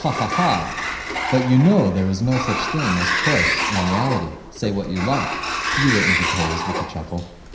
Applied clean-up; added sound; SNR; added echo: none; Sliding door; 3 dB; reverberation time 0.9 s.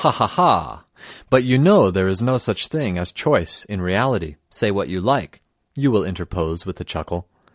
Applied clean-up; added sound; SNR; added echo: none; none; none; none.